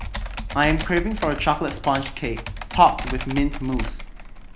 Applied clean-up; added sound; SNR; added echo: none; Computer keyboard; 6 dB; none.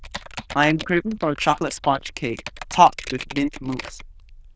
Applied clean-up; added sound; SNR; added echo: neural diffusion model UNIVERSE++.